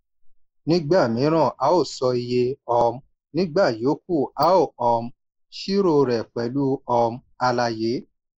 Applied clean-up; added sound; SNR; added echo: neural mask model Resemble Enhance denoiser.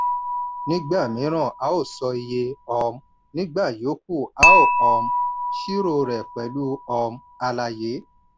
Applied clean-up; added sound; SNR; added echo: none; Dishes, pots, and pans / Chink, clink; -1 dB; none.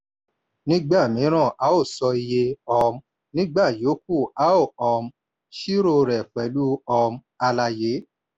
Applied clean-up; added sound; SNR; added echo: none; none; none; none.